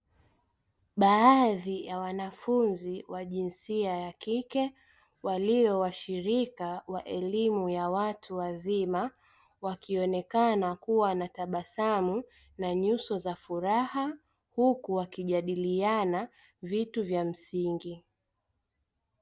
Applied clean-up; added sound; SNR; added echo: none; none; none; none.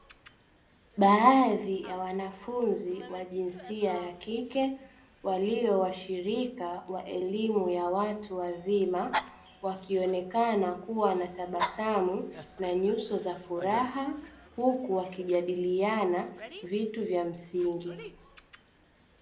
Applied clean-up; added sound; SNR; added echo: none; Dog; 16 dB; reverberation time 0.4 s.